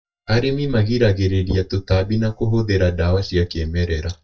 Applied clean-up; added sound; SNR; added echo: neural mask model DeepFilterNet 3.